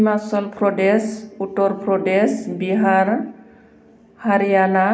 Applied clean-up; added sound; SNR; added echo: none; none; none; none.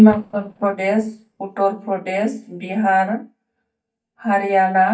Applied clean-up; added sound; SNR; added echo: neural mask model DeepFilterNet 3.